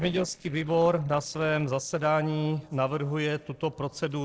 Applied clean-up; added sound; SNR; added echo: neural separator model SepFormer DNS4.